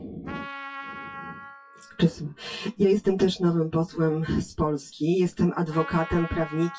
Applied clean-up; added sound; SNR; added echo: classical method WPE with log-MMSE.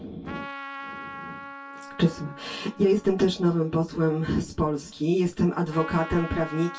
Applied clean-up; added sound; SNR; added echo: none; Trumpet; 15 dB; reverberation time 0.2 s.